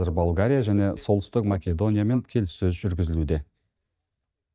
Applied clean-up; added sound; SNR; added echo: neural mask model DeepFilterNet 3.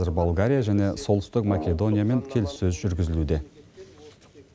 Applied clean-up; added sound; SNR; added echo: none; Brass instrument; 12 dB; none.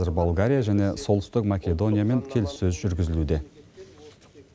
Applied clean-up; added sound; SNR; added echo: none; none; none; none.